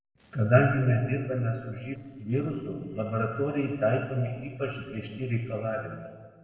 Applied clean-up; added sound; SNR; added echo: neural separator model SepFormer DNS4.